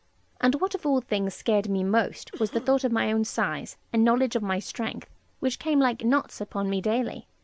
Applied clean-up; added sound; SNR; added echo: none; Cough; 18 dB; none.